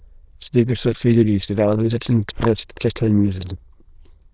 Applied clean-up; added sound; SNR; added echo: neural diffusion model UNIVERSE++.